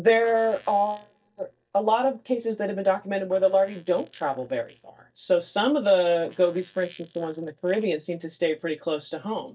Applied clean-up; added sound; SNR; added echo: neural mask model DeepFilterNet 3.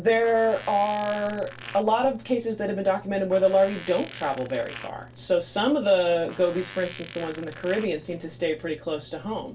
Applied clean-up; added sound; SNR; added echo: none; Fart; 19 dB; reverberation time 0.2 s.